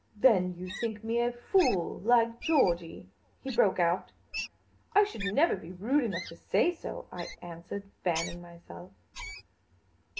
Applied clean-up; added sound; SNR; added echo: none; Wild animals; 14 dB; reverberation time 0.3 s.